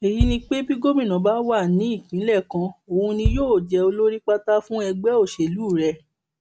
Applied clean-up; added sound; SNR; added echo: none; Bass drum; 8 dB; none.